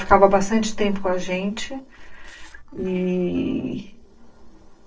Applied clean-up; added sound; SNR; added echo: neural separator model SepFormer DNS4.